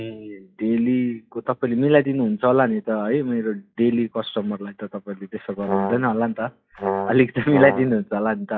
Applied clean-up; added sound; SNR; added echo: classical method log-MMSE.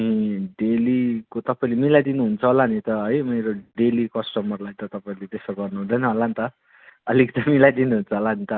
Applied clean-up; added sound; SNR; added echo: none; none; none; none.